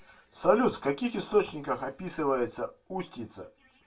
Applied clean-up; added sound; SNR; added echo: none; none; none; reverberation time 0.2 s.